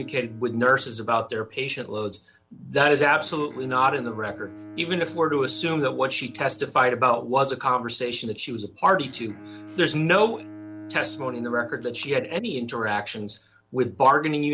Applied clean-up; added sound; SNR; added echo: none; Bowed string instrument; 19 dB; none.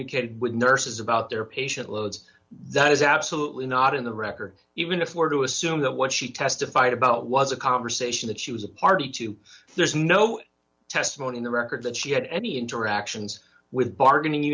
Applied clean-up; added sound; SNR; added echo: none; none; none; none.